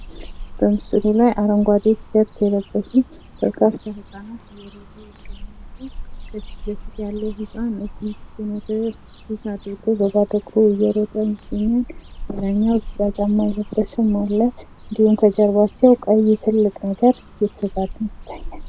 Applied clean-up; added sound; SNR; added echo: none; Cricket / Bird; 15 dB; none.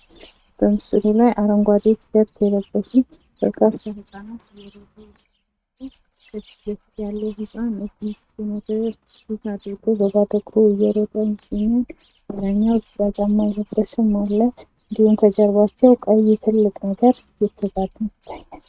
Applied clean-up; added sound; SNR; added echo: neural mask model RNNoise.